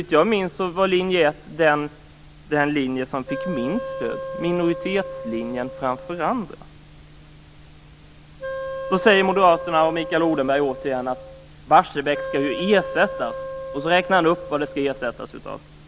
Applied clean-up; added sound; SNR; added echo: none; Wind instrument, woodwind instrument; 10 dB; none.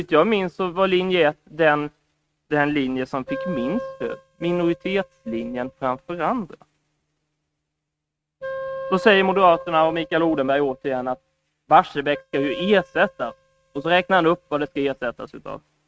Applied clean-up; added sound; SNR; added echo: neural mask model RNNoise.